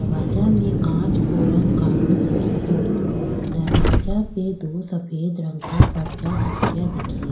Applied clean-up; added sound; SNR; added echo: none; Car; -4 dB; reverberation time 0.5 s.